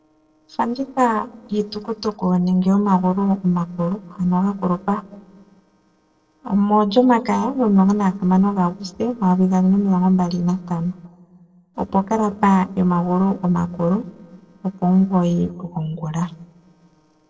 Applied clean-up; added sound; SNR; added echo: neural separator model SepFormer DNS4.